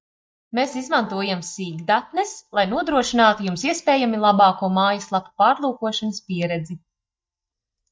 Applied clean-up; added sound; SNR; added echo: neural mask model DeepFilterNet 3.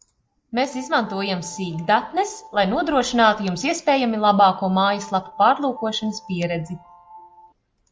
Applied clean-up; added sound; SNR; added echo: none; Piano; 20 dB; none.